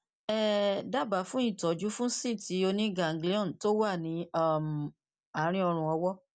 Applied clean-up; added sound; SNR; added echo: none; none; none; none.